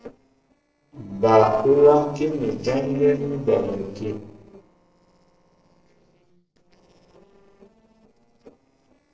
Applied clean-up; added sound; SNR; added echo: neural separator model SepFormer DNS4.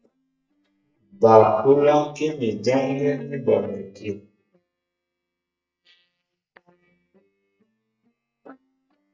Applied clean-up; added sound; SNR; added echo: neural mask model DeepFilterNet 3.